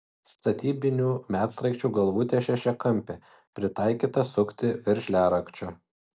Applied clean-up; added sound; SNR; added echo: none; none; none; none.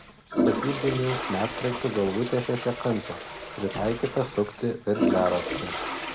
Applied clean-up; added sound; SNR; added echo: none; Toilet flush; 3 dB; none.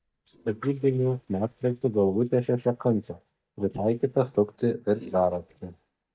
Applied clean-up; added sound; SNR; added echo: neural mask model DeepFilterNet 3.